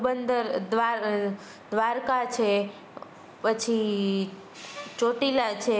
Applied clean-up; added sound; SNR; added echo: none; Wind instrument, woodwind instrument; 19 dB; none.